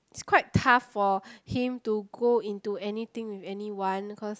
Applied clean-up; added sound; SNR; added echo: none; none; none; none.